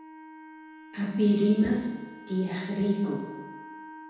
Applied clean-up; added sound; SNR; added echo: none; Wind instrument, woodwind instrument; 17 dB; reverberation time 1.2 s.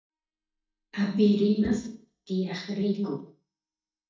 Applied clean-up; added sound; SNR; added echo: neural mask model DeepFilterNet 3.